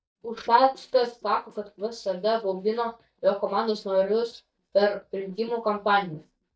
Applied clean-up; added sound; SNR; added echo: neural mask model DeepFilterNet 3.